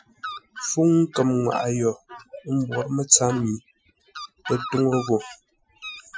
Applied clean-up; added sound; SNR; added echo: classical method Wiener filter.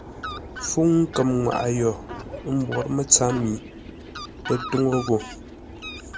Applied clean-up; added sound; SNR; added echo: none; Fowl; 12 dB; none.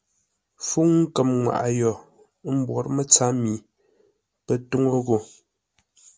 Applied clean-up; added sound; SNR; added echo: none; none; none; none.